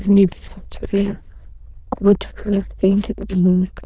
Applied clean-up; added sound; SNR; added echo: neural diffusion model UNIVERSE++.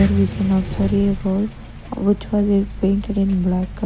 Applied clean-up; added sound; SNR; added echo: none; Accelerating, revving, vroom; 8 dB; none.